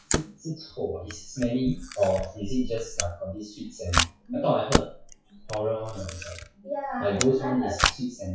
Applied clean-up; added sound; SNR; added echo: classical method WPE with log-MMSE.